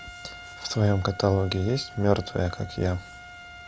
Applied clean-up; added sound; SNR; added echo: none; Trumpet; 17 dB; none.